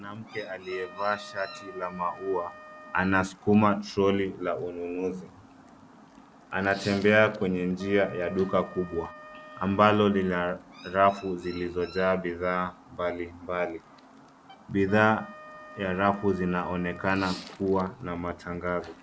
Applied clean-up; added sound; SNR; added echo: none; Wind instrument, woodwind instrument + Chirp, tweet; 19 dB; none.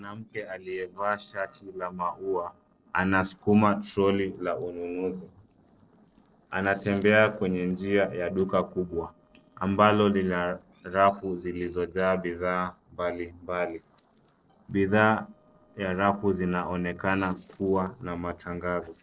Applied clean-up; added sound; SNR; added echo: neural separator model SepFormer DNS4.